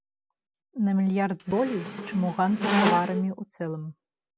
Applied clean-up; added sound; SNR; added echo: none; Squeak; 0 dB; none.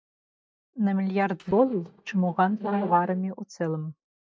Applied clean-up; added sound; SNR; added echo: neural mask model DeepFilterNet 3.